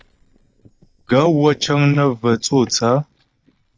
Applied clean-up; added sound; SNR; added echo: neural mask model DeepFilterNet 3.